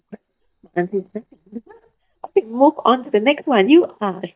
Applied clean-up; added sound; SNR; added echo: neural mask model DeepFilterNet 3.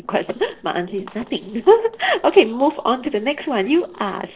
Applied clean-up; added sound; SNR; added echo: neural separator model SepFormer DNS4.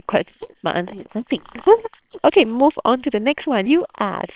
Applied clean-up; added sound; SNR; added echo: neural separator model SepFormer WHAMR!.